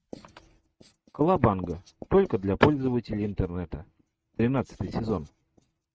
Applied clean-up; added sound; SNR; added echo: neural mask model RNNoise.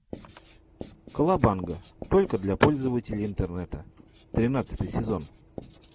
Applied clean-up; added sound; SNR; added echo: none; Writing; 18 dB; none.